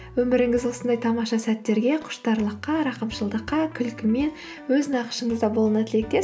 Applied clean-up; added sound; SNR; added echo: none; none; none; none.